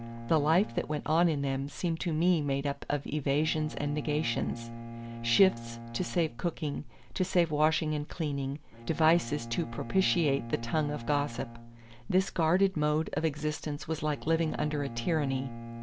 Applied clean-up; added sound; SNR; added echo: none; Bowed string instrument; 13 dB; none.